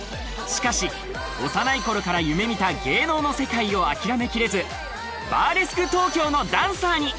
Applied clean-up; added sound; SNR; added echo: none; none; none; none.